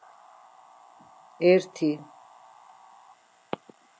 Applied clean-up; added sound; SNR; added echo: none; none; none; none.